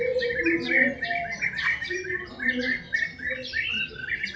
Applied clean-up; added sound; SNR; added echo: classical method WPE with log-MMSE.